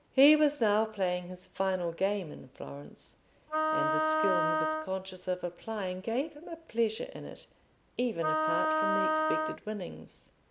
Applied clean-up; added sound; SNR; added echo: none; Wind instrument, woodwind instrument; -2 dB; none.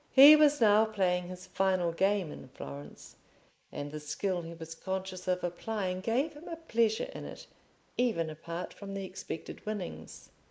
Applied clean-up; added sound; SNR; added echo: neural mask model Resemble Enhance denoiser.